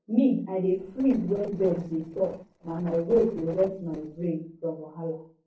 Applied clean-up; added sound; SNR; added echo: neural separator model SepFormer DNS4.